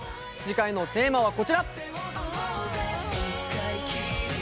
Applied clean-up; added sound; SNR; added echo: none; none; none; none.